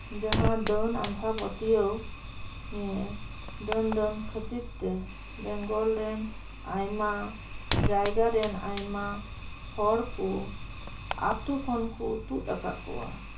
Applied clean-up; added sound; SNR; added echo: none; Fire; 2 dB; reverberation time 0.5 s.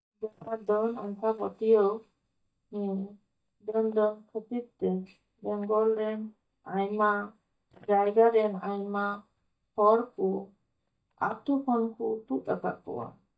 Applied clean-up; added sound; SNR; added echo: neural mask model DeepFilterNet 3.